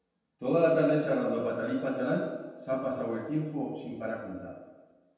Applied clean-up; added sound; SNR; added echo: none; none; none; reverberation time 1.1 s.